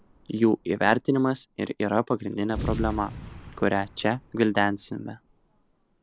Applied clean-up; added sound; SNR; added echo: none; Boom; 13 dB; none.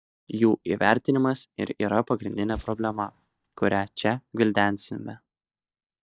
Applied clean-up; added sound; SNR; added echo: neural mask model DeepFilterNet 3.